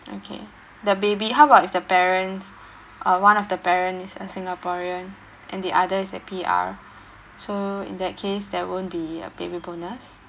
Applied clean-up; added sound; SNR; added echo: none; none; none; none.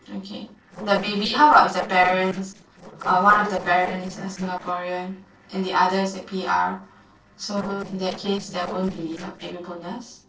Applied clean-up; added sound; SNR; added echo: neural separator model SepFormer DNS4.